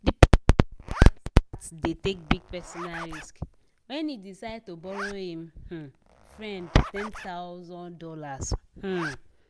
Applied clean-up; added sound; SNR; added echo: none; Zipper (clothing); 18 dB; none.